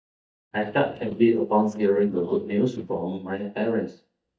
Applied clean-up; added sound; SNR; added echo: neural mask model DeepFilterNet 3.